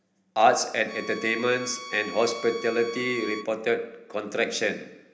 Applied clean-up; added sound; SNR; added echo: none; Bowed string instrument; 14 dB; reverberation time 0.8 s.